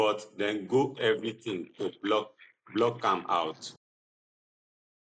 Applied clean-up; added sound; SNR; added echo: neural mask model Resemble Enhance denoiser.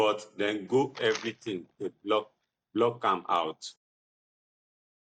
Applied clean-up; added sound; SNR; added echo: neural mask model DeepFilterNet 3.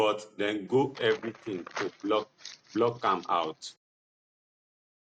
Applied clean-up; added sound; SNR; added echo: neural mask model RNNoise.